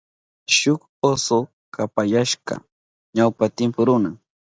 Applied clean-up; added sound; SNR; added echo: none; none; none; none.